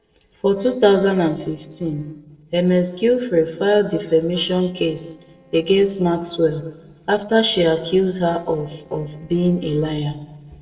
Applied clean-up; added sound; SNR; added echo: neural separator model SepFormer DNS4.